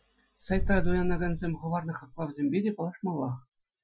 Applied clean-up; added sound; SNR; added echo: classical method Wiener filter.